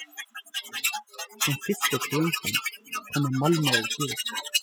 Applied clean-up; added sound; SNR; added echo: classical method spectral subtraction.